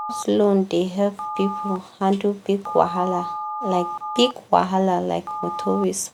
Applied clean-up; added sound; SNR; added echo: none; Telephone; 10 dB; none.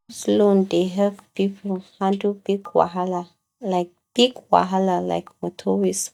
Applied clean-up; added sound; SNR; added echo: neural mask model DeepFilterNet 3.